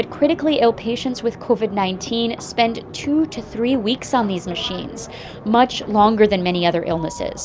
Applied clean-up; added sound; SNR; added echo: none; none; none; none.